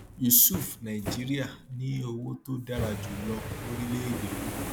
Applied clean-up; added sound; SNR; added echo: none; Fire; 8 dB; none.